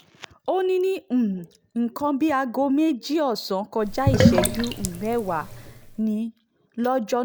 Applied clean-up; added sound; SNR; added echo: none; Sink (filling or washing); -1 dB; none.